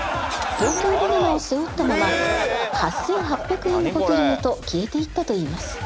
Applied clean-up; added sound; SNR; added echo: none; none; none; none.